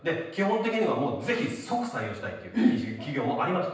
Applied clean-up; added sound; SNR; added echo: none; none; none; reverberation time 0.9 s.